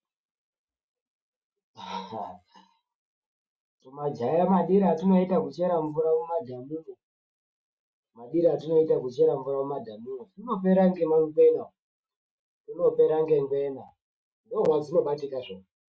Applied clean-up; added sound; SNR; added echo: none; none; none; none.